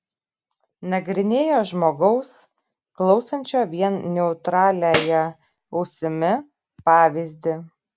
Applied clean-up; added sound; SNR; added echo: none; Tambourine; 2 dB; none.